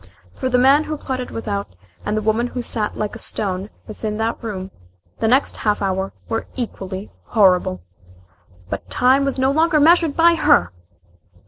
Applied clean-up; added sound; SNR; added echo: none; none; none; none.